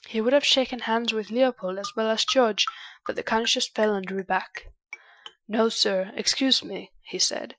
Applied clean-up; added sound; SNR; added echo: classical method Wiener filter.